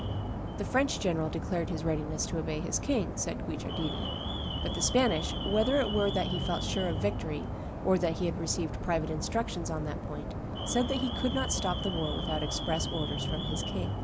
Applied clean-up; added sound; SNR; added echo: none; Alarm; 2 dB; none.